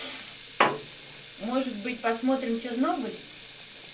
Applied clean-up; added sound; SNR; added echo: none; Sink (filling or washing) / Water tap, faucet; 12 dB; reverberation time 0.2 s.